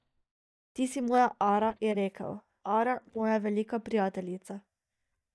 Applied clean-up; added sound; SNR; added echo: neural mask model DeepFilterNet 3.